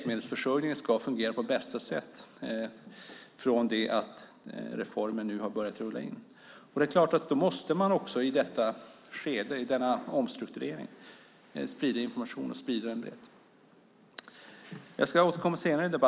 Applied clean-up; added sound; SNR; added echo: none; none; none; none.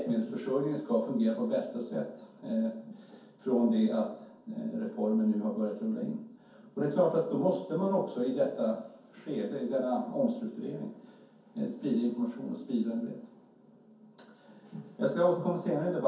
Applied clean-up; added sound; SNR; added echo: none; none; none; reverberation time 0.6 s.